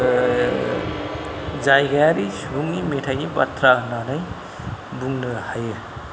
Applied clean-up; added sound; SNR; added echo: none; Gong; 11 dB; none.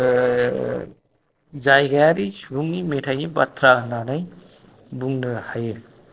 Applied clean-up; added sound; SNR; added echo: neural separator model SepFormer DNS4.